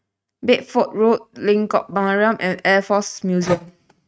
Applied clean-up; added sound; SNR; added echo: neural mask model RNNoise.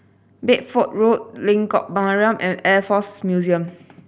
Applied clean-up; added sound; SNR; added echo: none; none; none; none.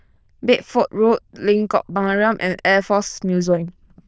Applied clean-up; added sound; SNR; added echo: neural diffusion model UNIVERSE++.